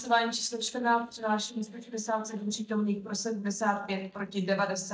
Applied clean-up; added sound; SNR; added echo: neural mask model DeepFilterNet 3.